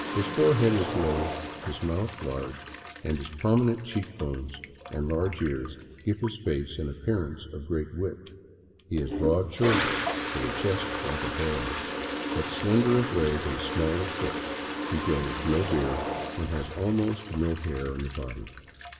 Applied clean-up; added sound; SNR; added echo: none; Toilet flush; 5 dB; reverberation time 2.0 s.